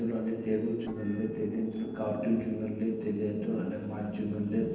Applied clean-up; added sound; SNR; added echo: neural separator model SepFormer DNS4.